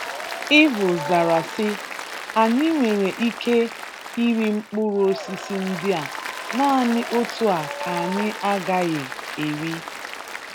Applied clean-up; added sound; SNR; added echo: none; Applause; 9 dB; none.